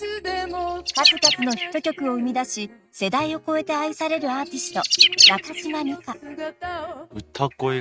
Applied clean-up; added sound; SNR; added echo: neural mask model RNNoise.